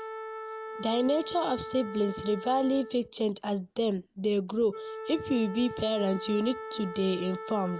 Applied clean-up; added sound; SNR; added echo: none; Wind instrument, woodwind instrument; 11 dB; none.